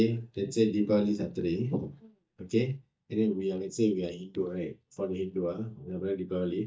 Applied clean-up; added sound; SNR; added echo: neural mask model DeepFilterNet 3.